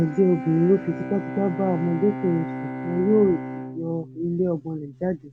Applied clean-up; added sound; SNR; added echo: none; Bowed string instrument; 10 dB; none.